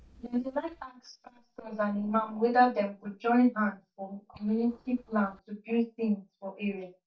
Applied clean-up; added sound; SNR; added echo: neural mask model DeepFilterNet 3.